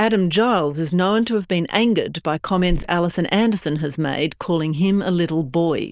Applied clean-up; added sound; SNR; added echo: neural diffusion model UNIVERSE++.